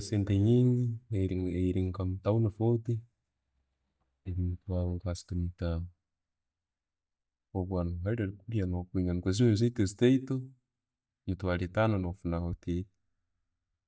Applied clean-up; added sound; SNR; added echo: neural mask model DeepFilterNet 3.